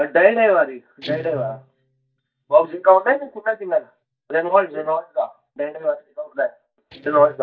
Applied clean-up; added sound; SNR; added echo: neural mask model DeepFilterNet 3.